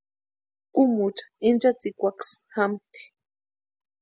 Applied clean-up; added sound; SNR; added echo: none; none; none; none.